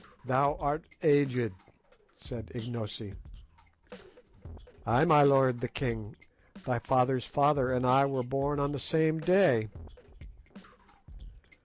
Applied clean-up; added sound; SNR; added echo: none; Drum kit; 19 dB; none.